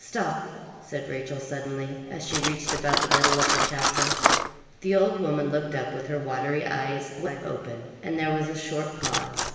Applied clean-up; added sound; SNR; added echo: none; Cutlery, silverware; 1 dB; reverberation time 1.6 s.